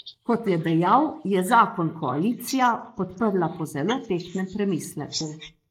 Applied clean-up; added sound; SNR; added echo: neural mask model Resemble Enhance denoiser.